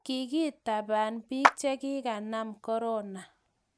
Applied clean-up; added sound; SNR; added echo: none; Clapping; -2 dB; none.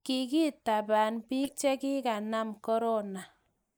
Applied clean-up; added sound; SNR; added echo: neural mask model Resemble Enhance denoiser.